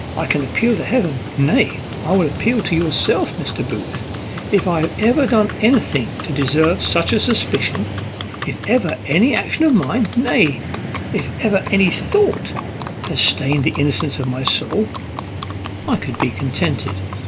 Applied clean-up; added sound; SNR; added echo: none; Livestock, farm animals, working animals; 7 dB; none.